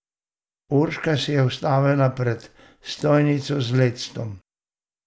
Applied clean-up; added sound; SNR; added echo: none; none; none; none.